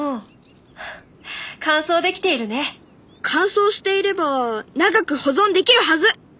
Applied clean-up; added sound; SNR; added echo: none; none; none; none.